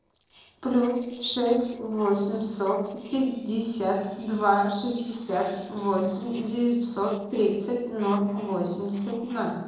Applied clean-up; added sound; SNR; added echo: neural separator model SepFormer DNS4.